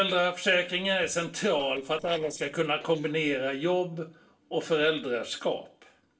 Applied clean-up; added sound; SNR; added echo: neural separator model SepFormer DNS4.